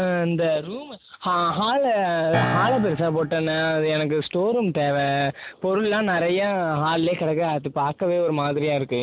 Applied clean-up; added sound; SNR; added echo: none; Piano; 5 dB; none.